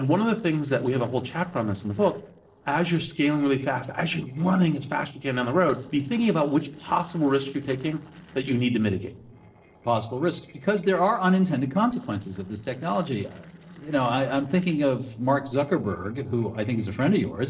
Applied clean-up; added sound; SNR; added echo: neural separator model SepFormer DNS4.